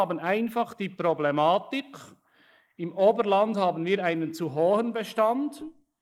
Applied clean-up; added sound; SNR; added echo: neural mask model Resemble Enhance denoiser.